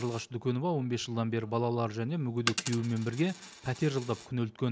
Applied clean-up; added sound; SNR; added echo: none; Coin (dropping); 12 dB; none.